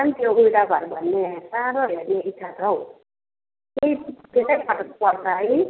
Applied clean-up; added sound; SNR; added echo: none; none; none; none.